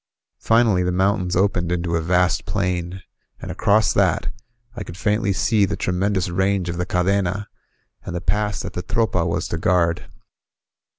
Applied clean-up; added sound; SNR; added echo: none; none; none; none.